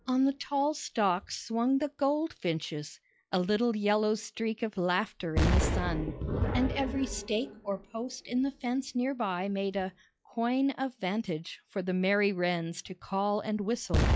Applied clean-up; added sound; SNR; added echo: classical method log-MMSE.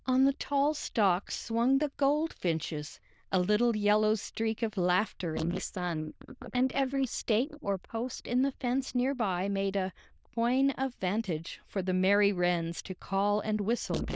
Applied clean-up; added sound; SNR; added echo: neural diffusion model UNIVERSE++.